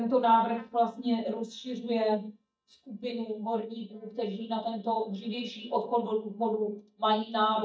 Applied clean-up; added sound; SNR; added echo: neural mask model DeepFilterNet 3.